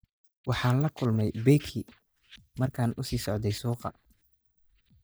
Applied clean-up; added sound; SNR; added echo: neural mask model DeepFilterNet 3.